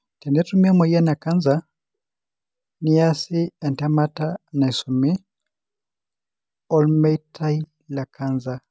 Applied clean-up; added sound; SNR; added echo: none; none; none; none.